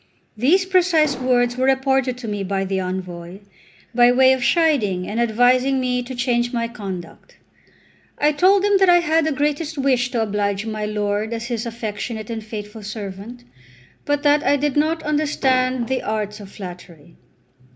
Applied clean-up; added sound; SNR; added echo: none; Explosion; 12 dB; none.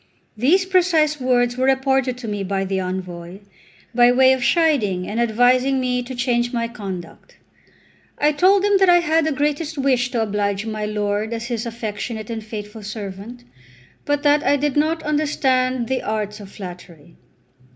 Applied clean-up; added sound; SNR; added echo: none; none; none; none.